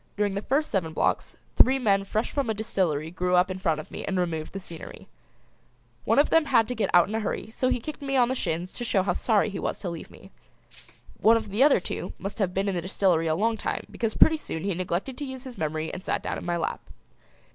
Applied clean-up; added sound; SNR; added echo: none; Rattle (instrument); 17 dB; none.